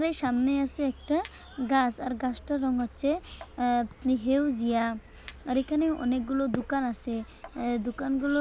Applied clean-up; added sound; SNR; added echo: none; Chink, clink + Insect; 18 dB; none.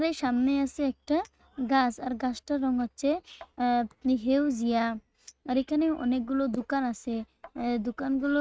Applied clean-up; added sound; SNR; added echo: neural mask model RNNoise.